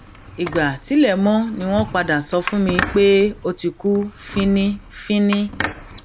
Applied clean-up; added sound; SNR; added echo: none; Squeak; 11 dB; none.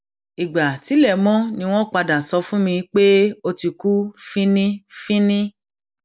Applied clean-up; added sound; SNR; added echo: none; none; none; none.